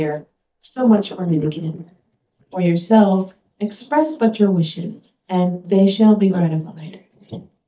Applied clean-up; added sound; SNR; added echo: neural mask model DeepFilterNet 3.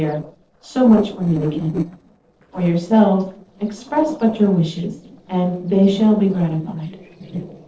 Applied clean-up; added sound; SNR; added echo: neural separator model SepFormer DNS4.